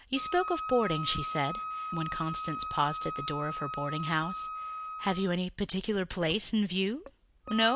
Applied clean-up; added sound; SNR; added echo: none; Wind instrument, woodwind instrument; 7 dB; none.